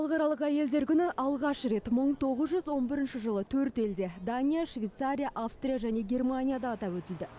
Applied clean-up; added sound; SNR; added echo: none; none; none; none.